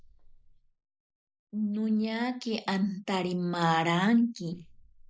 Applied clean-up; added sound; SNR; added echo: neural mask model Resemble Enhance denoiser.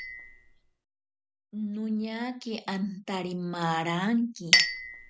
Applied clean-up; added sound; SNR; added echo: none; Chink, clink; 1 dB; none.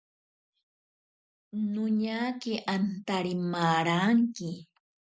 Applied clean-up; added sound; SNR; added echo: none; none; none; none.